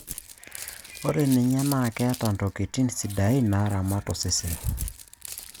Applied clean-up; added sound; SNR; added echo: none; Crumpling, crinkling; 15 dB; none.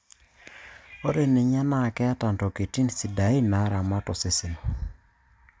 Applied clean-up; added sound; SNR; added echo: none; none; none; none.